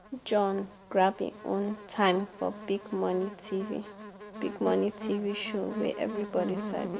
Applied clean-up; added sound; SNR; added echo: none; Buzz; 10 dB; none.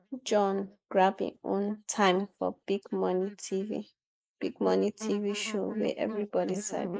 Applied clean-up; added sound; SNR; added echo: neural mask model Resemble Enhance denoiser.